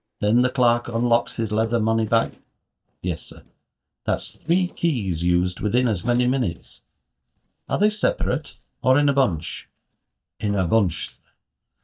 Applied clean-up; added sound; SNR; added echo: neural mask model DeepFilterNet 3.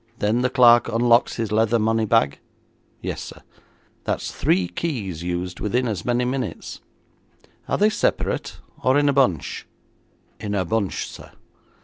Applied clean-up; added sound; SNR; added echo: none; none; none; none.